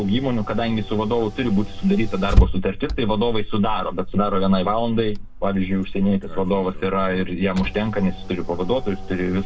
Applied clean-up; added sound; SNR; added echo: none; Engine / Car; 3 dB; reverberation time 0.2 s.